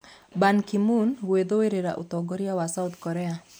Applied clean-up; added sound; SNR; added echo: none; none; none; none.